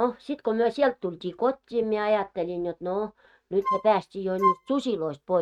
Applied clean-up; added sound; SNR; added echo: neural mask model RNNoise.